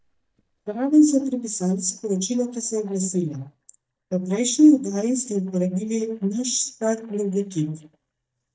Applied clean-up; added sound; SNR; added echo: neural mask model DeepFilterNet 3.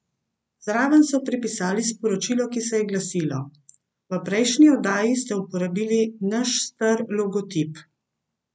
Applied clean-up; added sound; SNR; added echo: none; none; none; none.